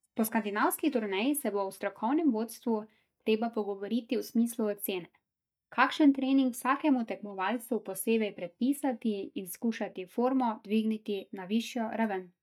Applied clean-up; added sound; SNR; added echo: neural mask model DeepFilterNet 3.